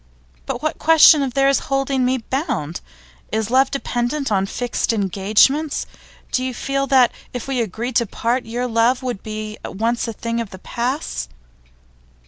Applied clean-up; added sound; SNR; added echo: none; none; none; none.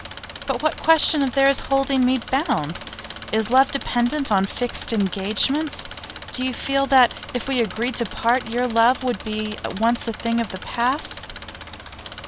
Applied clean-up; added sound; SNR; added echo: none; Engine; 14 dB; none.